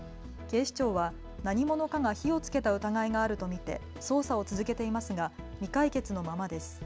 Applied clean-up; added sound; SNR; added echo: none; none; none; none.